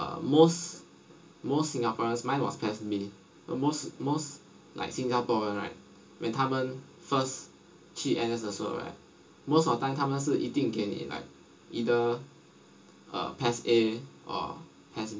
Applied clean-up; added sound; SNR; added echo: none; none; none; reverberation time 0.2 s.